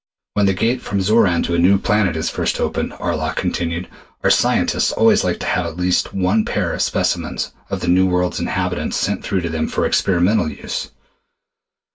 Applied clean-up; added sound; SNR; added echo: none; none; none; reverberation time 0.1 s.